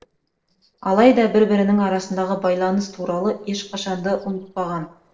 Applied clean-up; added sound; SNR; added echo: neural separator model SepFormer DNS4.